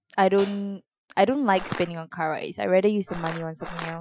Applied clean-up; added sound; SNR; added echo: classical method Wiener filter.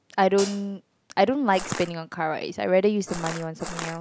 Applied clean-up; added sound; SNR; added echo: none; Hi-hat + Crushing; 10 dB; none.